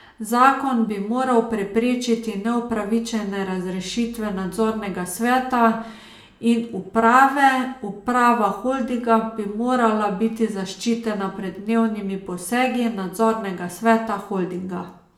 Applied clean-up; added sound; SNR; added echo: none; none; none; reverberation time 0.5 s.